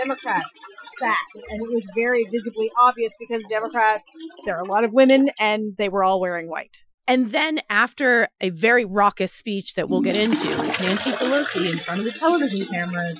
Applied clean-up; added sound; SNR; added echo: classical method Wiener filter.